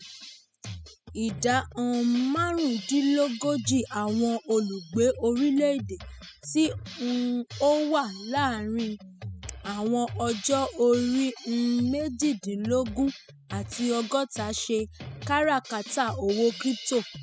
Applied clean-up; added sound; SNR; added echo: classical method spectral subtraction.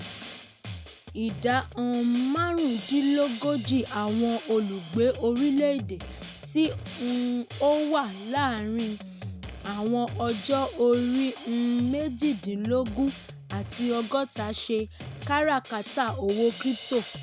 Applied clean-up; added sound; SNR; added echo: none; Drum kit; 12 dB; none.